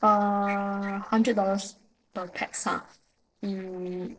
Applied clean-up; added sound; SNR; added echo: neural separator model SepFormer DNS4.